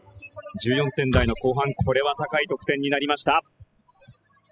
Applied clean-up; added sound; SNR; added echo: classical method spectral subtraction.